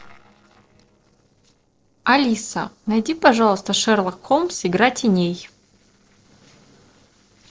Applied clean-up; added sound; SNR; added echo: neural separator model SepFormer DNS4.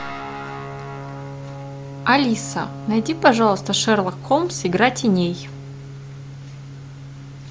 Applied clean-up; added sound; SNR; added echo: none; Guitar; 11 dB; none.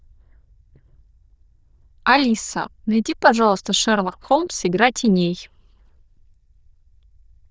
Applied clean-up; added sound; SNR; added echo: neural diffusion model UNIVERSE++.